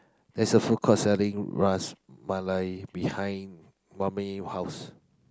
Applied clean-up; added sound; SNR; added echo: none; none; none; none.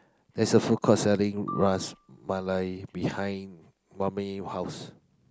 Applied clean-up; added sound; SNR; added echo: none; Marimba, xylophone; 17 dB; none.